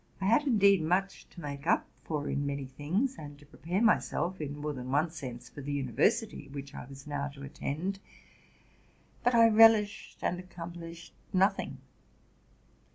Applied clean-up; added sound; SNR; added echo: none; none; none; none.